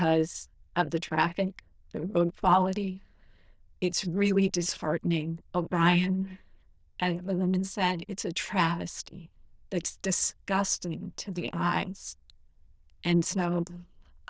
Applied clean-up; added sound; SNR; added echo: neural diffusion model UNIVERSE++.